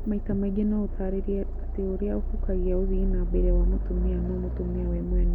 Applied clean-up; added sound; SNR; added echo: none; Accelerating, revving, vroom; -3 dB; none.